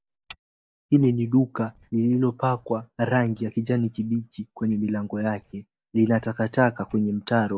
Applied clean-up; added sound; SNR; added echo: neural mask model DeepFilterNet 3.